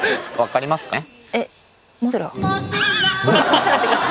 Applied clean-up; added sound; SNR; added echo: none; none; none; none.